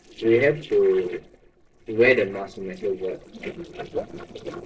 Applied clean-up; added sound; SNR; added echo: neural separator model SepFormer DNS4.